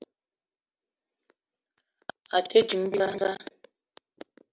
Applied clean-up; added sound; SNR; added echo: none; none; none; none.